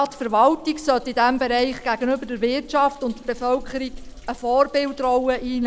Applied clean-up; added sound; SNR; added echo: none; Thunder; 19 dB; none.